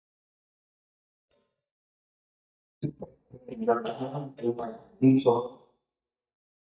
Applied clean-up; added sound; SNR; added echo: neural mask model DeepFilterNet 3.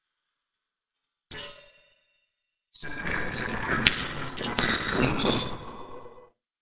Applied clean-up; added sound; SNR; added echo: neural separator model SepFormer WHAMR!.